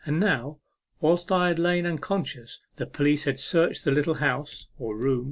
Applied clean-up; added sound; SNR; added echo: none; none; none; none.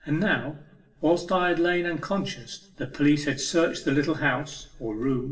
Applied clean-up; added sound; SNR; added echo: none; none; none; reverberation time 0.6 s.